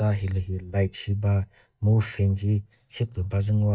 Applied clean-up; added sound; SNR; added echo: neural mask model DeepFilterNet 3.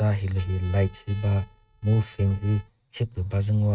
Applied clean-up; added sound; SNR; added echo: neural mask model RNNoise.